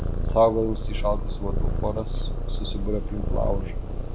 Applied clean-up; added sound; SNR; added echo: none; Purr; -2 dB; none.